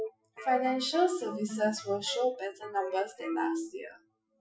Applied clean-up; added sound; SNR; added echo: classical method Wiener filter.